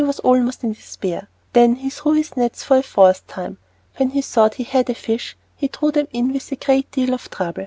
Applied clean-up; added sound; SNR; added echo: none; none; none; none.